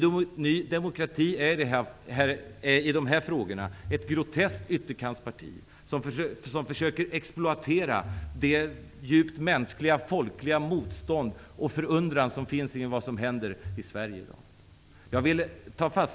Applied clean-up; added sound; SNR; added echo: none; none; none; none.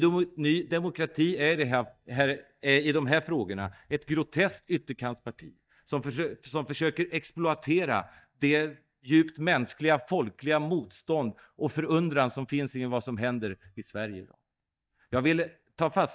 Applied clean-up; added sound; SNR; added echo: neural mask model DeepFilterNet 3.